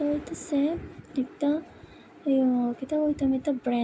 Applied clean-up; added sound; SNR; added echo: none; none; none; none.